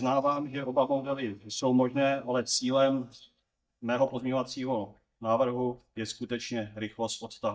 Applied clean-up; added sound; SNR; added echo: neural mask model DeepFilterNet 3.